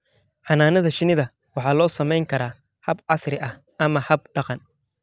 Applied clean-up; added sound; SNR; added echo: none; none; none; none.